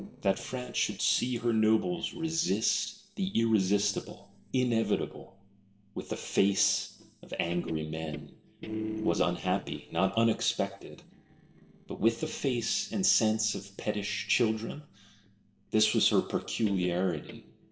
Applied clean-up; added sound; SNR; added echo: neural separator model SepFormer DNS4.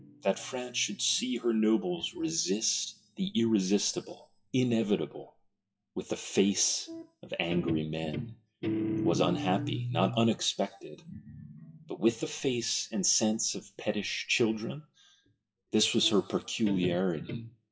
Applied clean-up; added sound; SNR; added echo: classical method WPE with log-MMSE.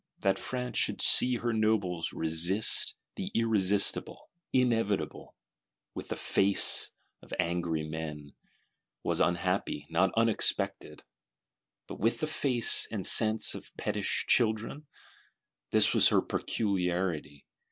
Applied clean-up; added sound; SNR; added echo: none; none; none; none.